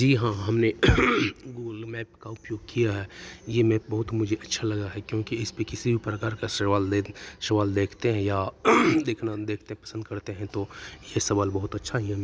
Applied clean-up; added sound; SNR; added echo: none; none; none; none.